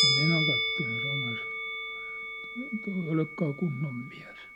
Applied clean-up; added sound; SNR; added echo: none; Musical instrument; -1 dB; none.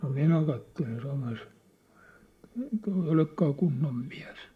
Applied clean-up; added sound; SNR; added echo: neural mask model Resemble Enhance denoiser.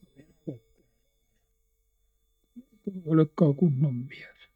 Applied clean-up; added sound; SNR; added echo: neural mask model DeepFilterNet 3.